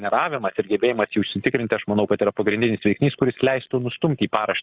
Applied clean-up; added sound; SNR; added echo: neural mask model Resemble Enhance denoiser.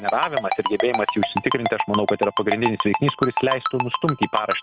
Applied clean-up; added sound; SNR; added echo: none; Ringtone; 3 dB; none.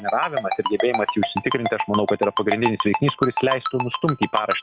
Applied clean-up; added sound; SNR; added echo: classical method log-MMSE.